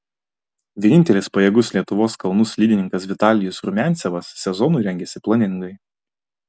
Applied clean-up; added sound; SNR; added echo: none; none; none; none.